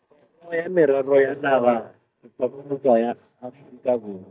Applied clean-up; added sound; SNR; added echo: neural mask model DeepFilterNet 3.